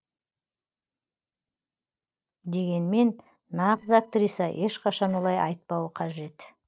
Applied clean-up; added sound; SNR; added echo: neural separator model SepFormer DNS4.